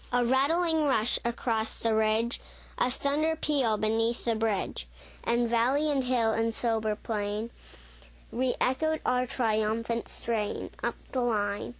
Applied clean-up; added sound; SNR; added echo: none; none; none; none.